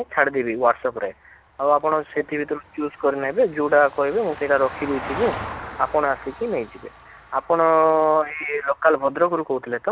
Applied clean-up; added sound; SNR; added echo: none; Vehicle; 17 dB; none.